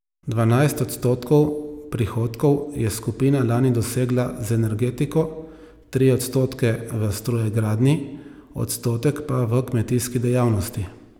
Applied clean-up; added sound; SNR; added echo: none; none; none; none.